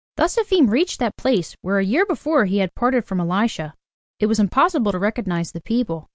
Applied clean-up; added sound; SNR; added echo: none; none; none; none.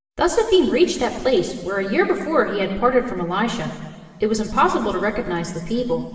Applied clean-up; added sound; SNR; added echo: none; none; none; reverberation time 2.2 s.